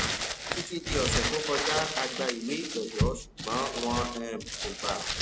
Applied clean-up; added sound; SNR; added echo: none; Crumpling, crinkling; -1 dB; none.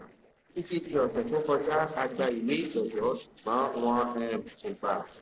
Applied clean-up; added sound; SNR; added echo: neural separator model SepFormer DNS4.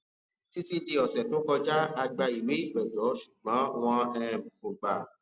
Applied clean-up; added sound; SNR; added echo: none; none; none; none.